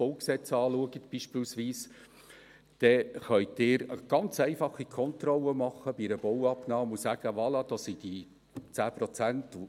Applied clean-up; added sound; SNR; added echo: none; none; none; none.